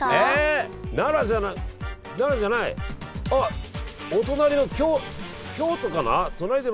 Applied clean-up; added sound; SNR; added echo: none; Guitar + Meow / Purr; 16 dB; none.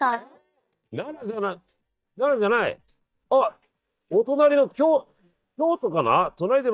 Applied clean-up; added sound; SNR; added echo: neural mask model DeepFilterNet 3.